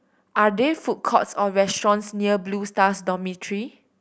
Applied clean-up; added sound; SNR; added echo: none; none; none; none.